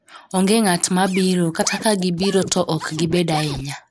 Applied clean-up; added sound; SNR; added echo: neural mask model Resemble Enhance denoiser.